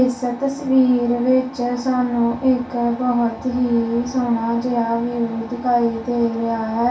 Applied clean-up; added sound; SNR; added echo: none; none; none; reverberation time 0.3 s.